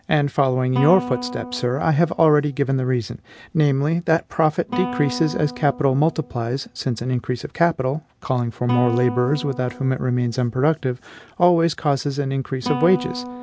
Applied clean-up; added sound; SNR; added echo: none; Guitar; 13 dB; none.